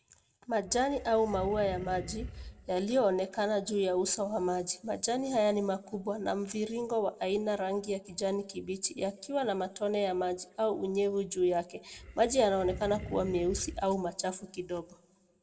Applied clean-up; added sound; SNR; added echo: none; Animal; 13 dB; reverberation time 0.9 s.